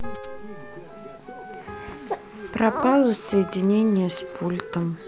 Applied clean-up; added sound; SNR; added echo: none; Piano + Wind instrument, woodwind instrument; 16 dB; none.